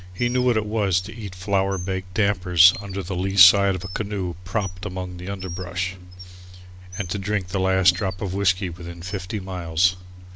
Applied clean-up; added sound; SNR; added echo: none; Bird + Domestic sounds, home sounds; 14 dB; none.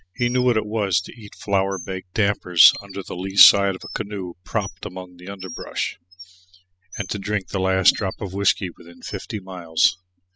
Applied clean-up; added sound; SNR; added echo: classical method spectral subtraction.